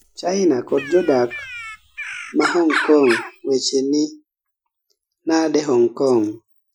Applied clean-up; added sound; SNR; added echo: classical method Wiener filter.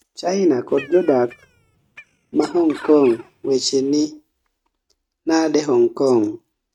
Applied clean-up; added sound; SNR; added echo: neural mask model RNNoise.